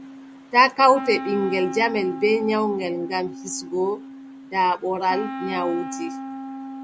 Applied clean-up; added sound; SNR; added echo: none; Wind instrument, woodwind instrument; 11 dB; none.